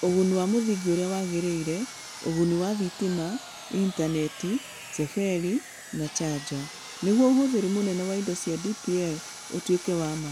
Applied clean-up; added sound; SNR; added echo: none; Sawing; 14 dB; none.